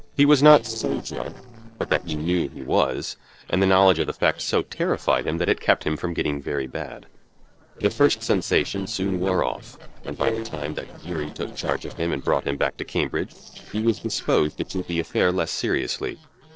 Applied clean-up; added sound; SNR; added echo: neural separator model SepFormer DNS4.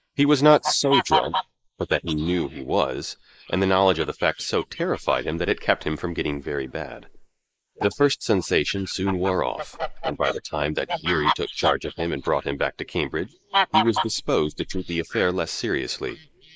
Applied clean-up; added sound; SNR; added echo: neural mask model Resemble Enhance denoiser.